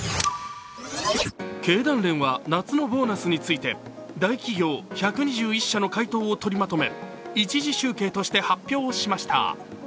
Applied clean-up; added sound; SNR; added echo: none; none; none; none.